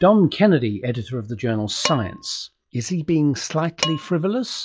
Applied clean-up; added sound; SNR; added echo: classical method log-MMSE.